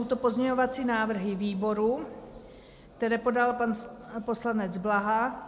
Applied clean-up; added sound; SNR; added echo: none; none; none; none.